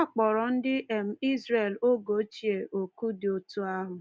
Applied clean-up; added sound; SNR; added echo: none; none; none; none.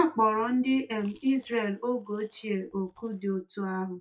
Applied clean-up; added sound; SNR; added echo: neural mask model DeepFilterNet 3.